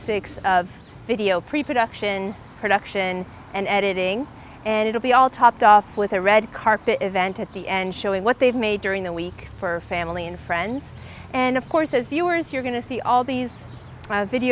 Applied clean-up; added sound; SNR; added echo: none; none; none; none.